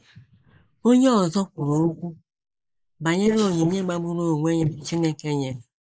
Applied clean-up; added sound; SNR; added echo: neural mask model Resemble Enhance denoiser.